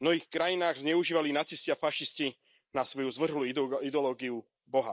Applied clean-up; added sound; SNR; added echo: neural mask model Resemble Enhance denoiser.